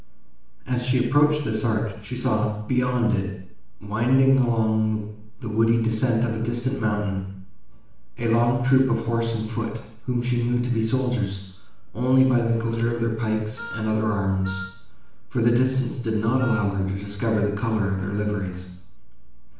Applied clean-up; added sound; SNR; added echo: none; Wind instrument, woodwind instrument; 14 dB; reverberation time 0.7 s.